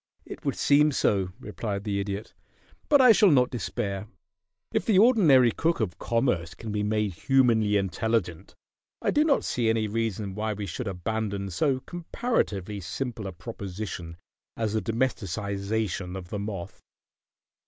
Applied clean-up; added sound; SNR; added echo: neural mask model Resemble Enhance denoiser.